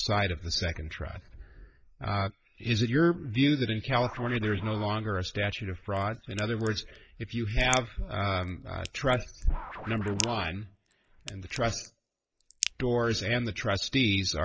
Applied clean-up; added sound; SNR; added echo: neural mask model Resemble Enhance denoiser.